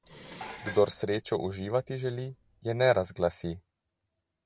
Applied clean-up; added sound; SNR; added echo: none; Dishes, pots, and pans; 16 dB; none.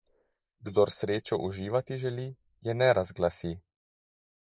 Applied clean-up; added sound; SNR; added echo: neural mask model Resemble Enhance denoiser.